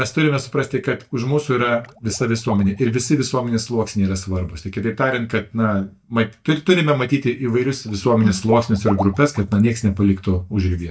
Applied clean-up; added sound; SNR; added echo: neural mask model DeepFilterNet 3.